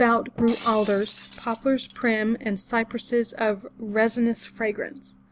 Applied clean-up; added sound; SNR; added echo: none; Shatter; 17 dB; none.